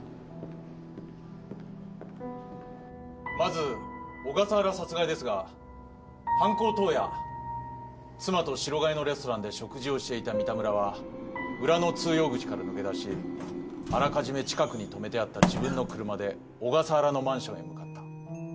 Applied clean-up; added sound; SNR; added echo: none; none; none; none.